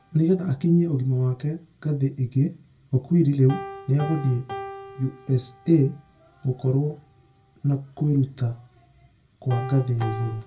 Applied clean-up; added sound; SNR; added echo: none; Piano; 17 dB; reverberation time 0.1 s.